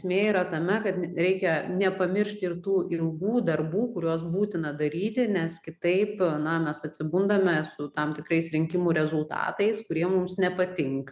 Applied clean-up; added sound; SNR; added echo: none; none; none; none.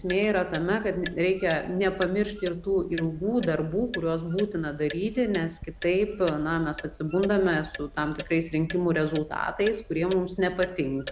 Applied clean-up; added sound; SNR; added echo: none; Clock; 14 dB; none.